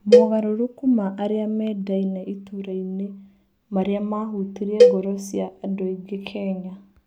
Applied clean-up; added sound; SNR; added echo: none; Cowbell; -4 dB; none.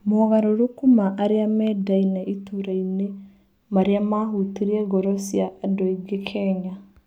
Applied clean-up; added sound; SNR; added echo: none; none; none; none.